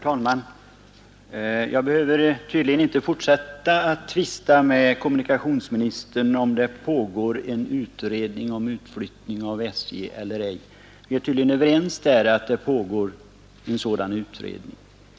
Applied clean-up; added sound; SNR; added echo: none; none; none; none.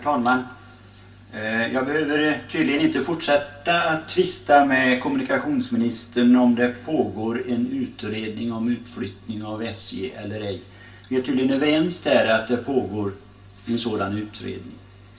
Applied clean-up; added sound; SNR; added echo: none; none; none; reverberation time 0.3 s.